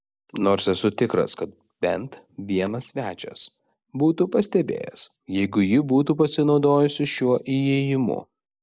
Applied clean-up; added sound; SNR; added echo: none; none; none; none.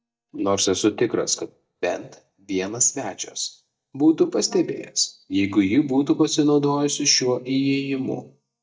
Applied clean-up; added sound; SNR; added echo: neural mask model DeepFilterNet 3.